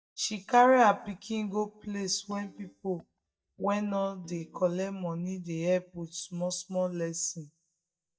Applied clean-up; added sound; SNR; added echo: neural mask model DeepFilterNet 3.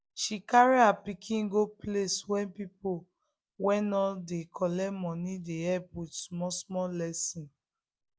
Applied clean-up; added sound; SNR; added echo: none; none; none; none.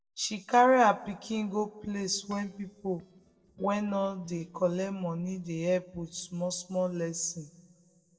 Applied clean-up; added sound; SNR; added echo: neural separator model SepFormer DNS4.